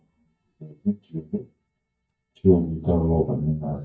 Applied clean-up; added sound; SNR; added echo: neural mask model DeepFilterNet 3.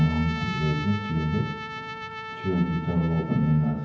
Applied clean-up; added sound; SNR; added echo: none; Trumpet; 10 dB; reverberation time 0.9 s.